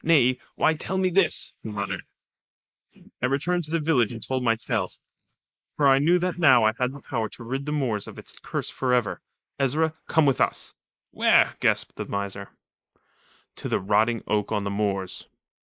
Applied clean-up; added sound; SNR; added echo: neural mask model Resemble Enhance denoiser.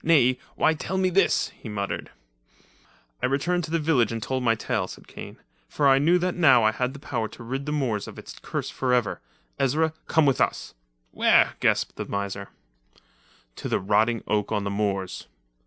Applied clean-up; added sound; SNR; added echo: none; none; none; none.